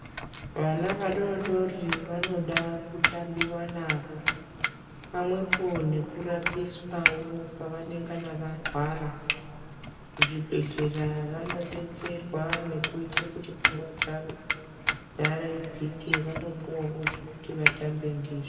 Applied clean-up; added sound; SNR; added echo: none; Domestic sounds, home sounds; 1 dB; reverberation time 2.1 s.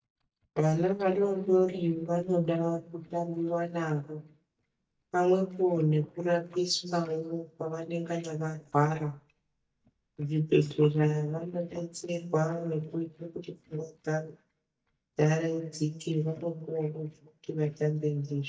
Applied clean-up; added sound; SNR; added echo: neural mask model DeepFilterNet 3.